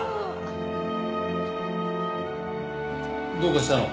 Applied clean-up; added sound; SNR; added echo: none; Brass instrument; 5 dB; none.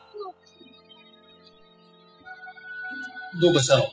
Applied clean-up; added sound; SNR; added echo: classical method spectral subtraction.